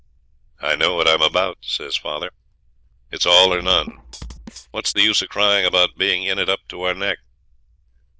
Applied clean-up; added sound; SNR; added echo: neural diffusion model UNIVERSE++.